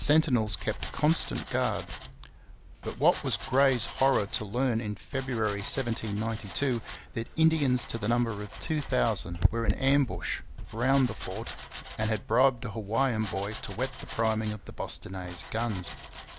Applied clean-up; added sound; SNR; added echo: none; Domestic sounds, home sounds; 9 dB; none.